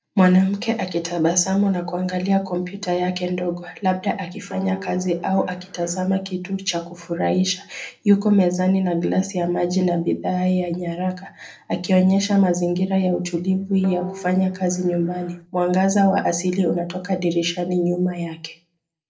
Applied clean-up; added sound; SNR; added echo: neural separator model SepFormer DNS4.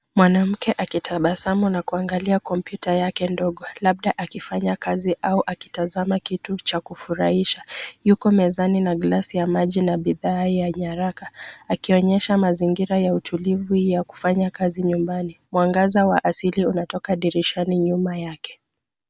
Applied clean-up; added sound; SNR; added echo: none; none; none; none.